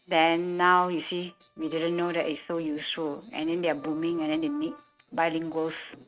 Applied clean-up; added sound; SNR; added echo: neural mask model RNNoise.